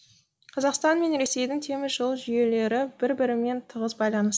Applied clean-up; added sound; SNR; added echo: none; none; none; none.